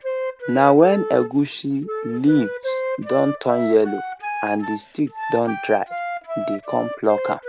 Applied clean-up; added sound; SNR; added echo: none; Wind instrument, woodwind instrument; 7 dB; none.